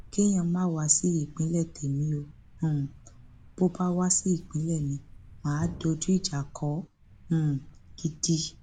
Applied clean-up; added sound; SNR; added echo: none; Thump, thud; 18 dB; none.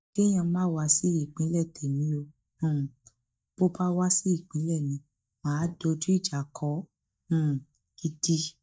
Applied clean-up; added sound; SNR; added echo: neural mask model DeepFilterNet 3.